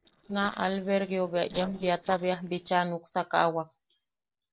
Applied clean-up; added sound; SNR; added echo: neural separator model SepFormer DNS4.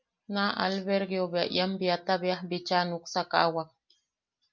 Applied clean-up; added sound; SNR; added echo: none; none; none; none.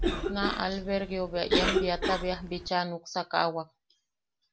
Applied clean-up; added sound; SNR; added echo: none; Cough; 2 dB; none.